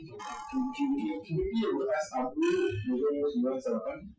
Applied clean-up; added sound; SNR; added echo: classical method Wiener filter.